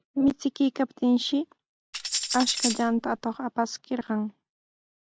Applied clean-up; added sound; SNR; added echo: none; Tambourine; 4 dB; none.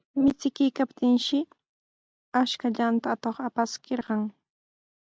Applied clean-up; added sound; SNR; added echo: none; none; none; none.